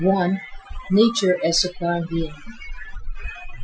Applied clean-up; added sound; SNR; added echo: classical method Wiener filter.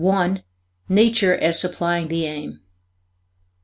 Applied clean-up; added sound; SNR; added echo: none; none; none; none.